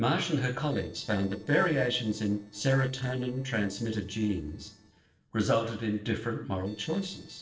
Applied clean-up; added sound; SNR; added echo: neural separator model SepFormer DNS4.